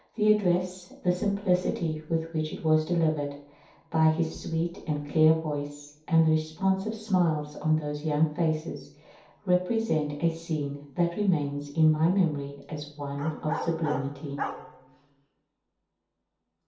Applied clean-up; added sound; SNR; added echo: none; Bark; 10 dB; reverberation time 0.6 s.